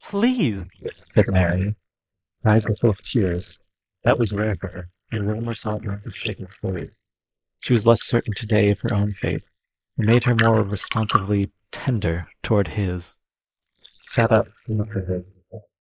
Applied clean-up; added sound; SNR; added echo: neural mask model Resemble Enhance denoiser.